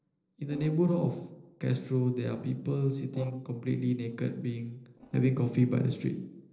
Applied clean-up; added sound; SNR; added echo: neural separator model SepFormer DNS4.